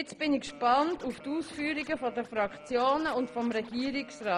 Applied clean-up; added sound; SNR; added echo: none; Scratching (performance technique); 19 dB; none.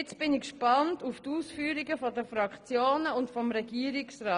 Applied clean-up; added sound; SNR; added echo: none; none; none; none.